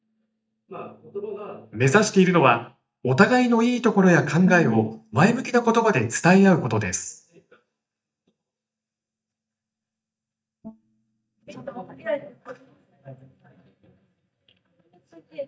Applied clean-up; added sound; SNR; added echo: neural mask model DeepFilterNet 3.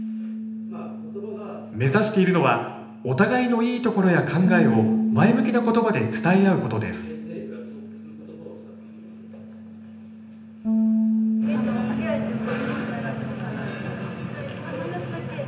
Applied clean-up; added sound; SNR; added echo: none; Bass guitar; 3 dB; reverberation time 0.8 s.